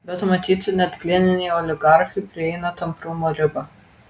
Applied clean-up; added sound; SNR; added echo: none; none; none; none.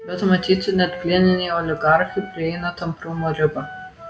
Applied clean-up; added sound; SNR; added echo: none; Wind instrument, woodwind instrument; 17 dB; reverberation time 0.7 s.